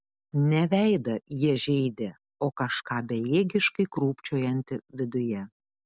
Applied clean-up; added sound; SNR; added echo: none; none; none; none.